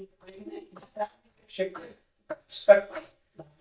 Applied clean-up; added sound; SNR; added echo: neural mask model DeepFilterNet 3.